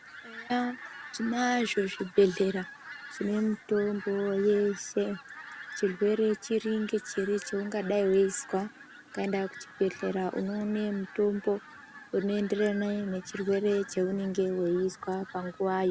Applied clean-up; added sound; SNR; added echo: none; Fowl; 16 dB; none.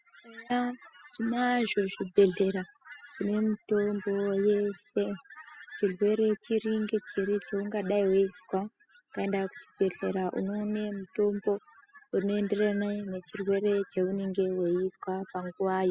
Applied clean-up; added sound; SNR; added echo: classical method spectral subtraction.